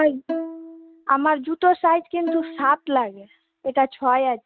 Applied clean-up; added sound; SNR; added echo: neural mask model RNNoise.